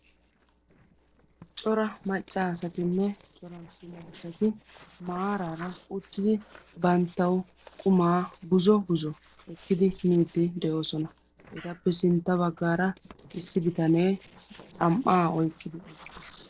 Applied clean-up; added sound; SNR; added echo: neural separator model SepFormer DNS4.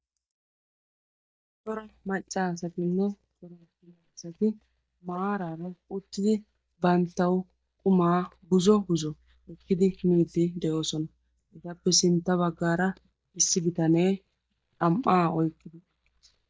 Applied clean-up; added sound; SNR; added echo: neural mask model DeepFilterNet 3.